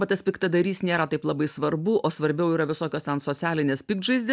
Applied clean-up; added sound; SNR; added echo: none; none; none; none.